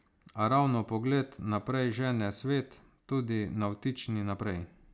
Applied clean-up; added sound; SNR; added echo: none; none; none; none.